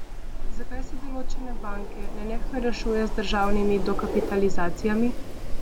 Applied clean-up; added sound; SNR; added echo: none; Wind; -4 dB; none.